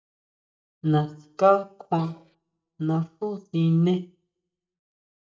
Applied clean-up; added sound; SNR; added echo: neural mask model DeepFilterNet 3.